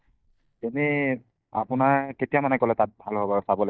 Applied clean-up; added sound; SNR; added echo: neural mask model DeepFilterNet 3.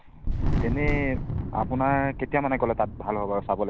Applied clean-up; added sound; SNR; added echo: none; Thunder; 2 dB; none.